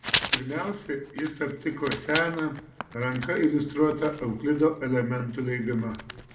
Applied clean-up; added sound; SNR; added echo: none; Writing; 6 dB; reverberation time 0.7 s.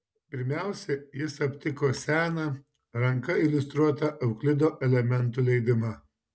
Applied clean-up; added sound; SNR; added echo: none; none; none; none.